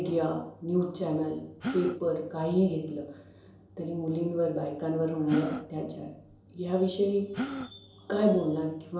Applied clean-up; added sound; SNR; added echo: none; Gasp; 11 dB; reverberation time 2.8 s.